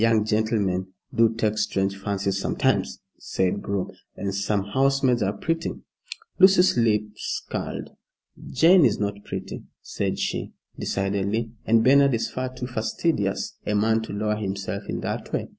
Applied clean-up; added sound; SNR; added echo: none; none; none; none.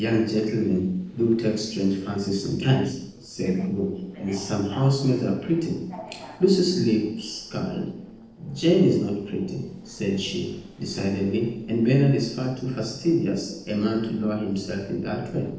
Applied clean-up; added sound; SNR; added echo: neural separator model SepFormer DNS4.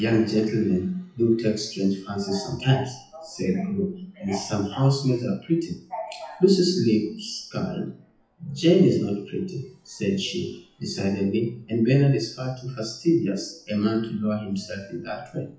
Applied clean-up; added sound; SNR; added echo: classical method WPE with log-MMSE.